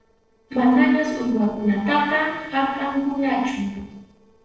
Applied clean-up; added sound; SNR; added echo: neural separator model SepFormer DNS4.